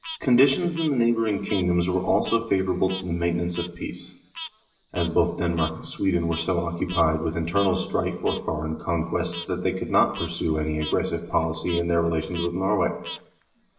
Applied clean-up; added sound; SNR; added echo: none; Frog; 16 dB; reverberation time 0.8 s.